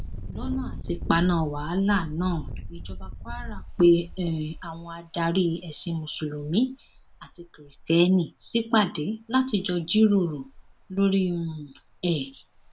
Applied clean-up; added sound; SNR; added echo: none; Engine; 12 dB; none.